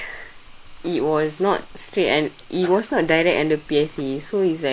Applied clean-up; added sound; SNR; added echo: none; Sneeze / Cough + Computer keyboard; 19 dB; none.